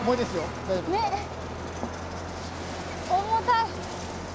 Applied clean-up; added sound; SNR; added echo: none; Electric guitar; 19 dB; none.